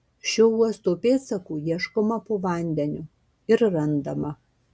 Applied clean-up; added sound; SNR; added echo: none; none; none; none.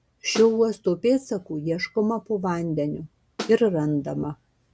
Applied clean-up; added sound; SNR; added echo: none; Snare drum; 12 dB; none.